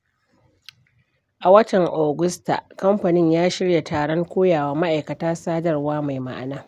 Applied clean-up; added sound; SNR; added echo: none; none; none; none.